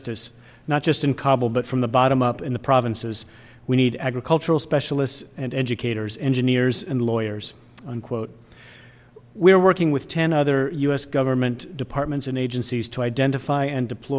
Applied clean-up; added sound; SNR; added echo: none; none; none; none.